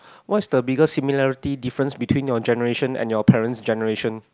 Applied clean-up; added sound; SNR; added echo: none; none; none; none.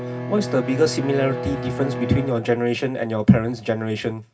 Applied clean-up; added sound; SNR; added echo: none; Bowed string instrument; 9 dB; reverberation time 0.4 s.